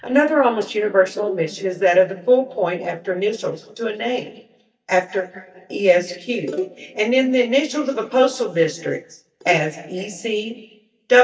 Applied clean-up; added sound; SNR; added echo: neural mask model DeepFilterNet 3.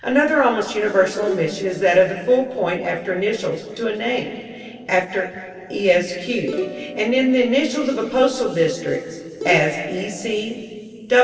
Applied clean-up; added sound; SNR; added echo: neural separator model SepFormer DNS4.